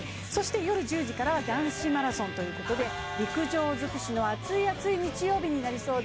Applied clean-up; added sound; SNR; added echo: none; Bowed string instrument; 12 dB; none.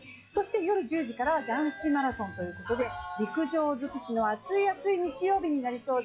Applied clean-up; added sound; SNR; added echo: classical method log-MMSE.